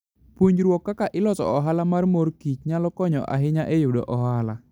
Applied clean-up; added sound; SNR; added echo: none; none; none; none.